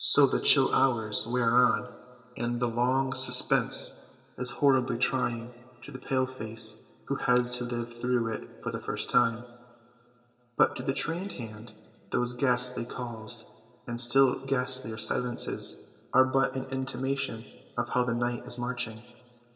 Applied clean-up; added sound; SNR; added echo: none; none; none; reverberation time 3.0 s.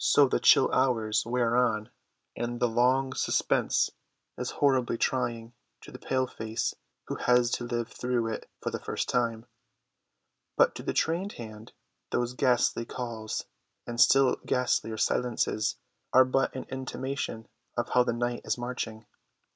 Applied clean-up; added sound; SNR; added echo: none; none; none; none.